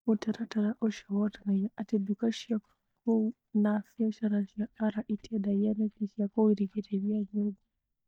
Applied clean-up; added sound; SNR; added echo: neural mask model DeepFilterNet 3.